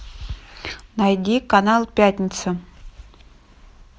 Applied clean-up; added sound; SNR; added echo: none; none; none; none.